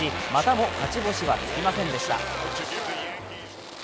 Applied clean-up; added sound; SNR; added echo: none; Domestic sounds, home sounds; 9 dB; none.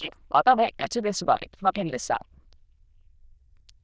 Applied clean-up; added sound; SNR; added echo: neural diffusion model UNIVERSE++.